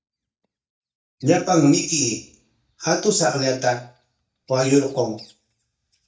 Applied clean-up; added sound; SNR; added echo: neural mask model DeepFilterNet 3.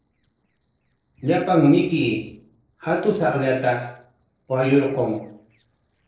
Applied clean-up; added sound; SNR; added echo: neural separator model SepFormer DNS4.